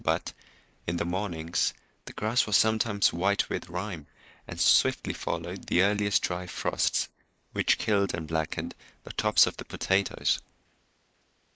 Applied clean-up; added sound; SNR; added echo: neural mask model Resemble Enhance denoiser.